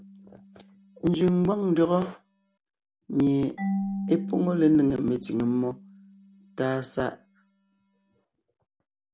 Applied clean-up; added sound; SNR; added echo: none; Marimba, xylophone / Wood; 11 dB; none.